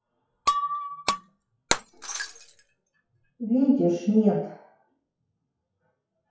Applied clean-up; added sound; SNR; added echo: classical method WPE with log-MMSE.